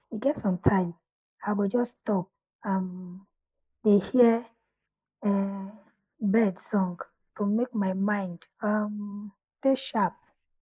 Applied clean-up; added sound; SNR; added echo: neural mask model Resemble Enhance denoiser.